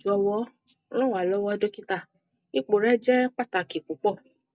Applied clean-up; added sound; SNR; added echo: none; none; none; none.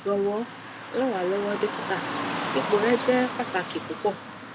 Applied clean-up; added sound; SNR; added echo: none; Car passing by / Traffic noise, roadway noise; 6 dB; none.